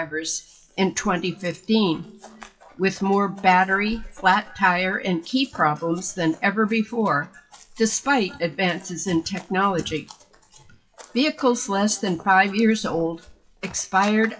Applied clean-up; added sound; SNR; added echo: classical method WPE with log-MMSE.